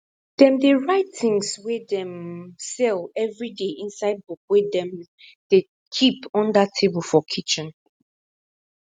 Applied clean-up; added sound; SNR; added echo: none; none; none; none.